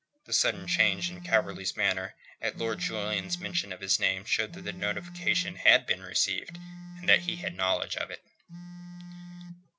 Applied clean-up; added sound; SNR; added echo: none; Telephone; 13 dB; none.